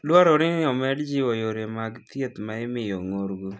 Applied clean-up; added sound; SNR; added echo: none; none; none; none.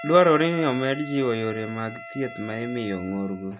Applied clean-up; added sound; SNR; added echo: none; Wind instrument, woodwind instrument; 14 dB; none.